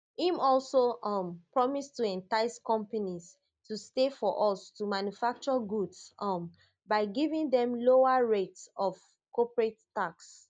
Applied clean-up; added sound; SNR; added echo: none; none; none; none.